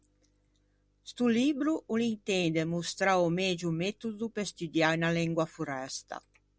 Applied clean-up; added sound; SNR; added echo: none; none; none; none.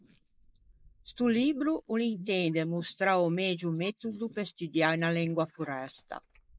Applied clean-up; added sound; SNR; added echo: neural mask model Resemble Enhance denoiser.